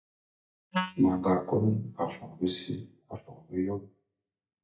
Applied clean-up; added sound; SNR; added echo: neural mask model DeepFilterNet 3.